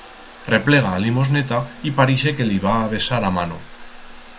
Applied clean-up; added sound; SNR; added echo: none; Trickle, dribble / Bathtub (filling or washing) / Water tap, faucet; 16 dB; none.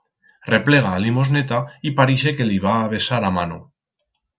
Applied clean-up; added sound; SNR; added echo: none; none; none; none.